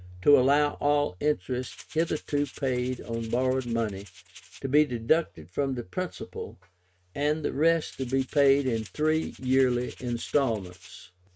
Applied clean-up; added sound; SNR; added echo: neural mask model RNNoise.